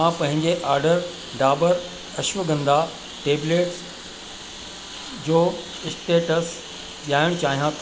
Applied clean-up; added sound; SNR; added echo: none; Engine; 15 dB; none.